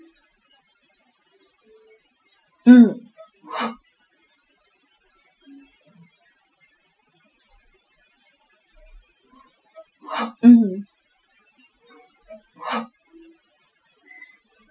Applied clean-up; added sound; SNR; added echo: classical method Wiener filter.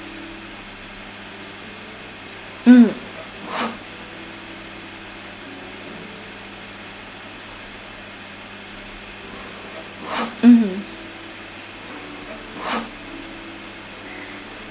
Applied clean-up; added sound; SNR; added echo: none; Sawing; 10 dB; none.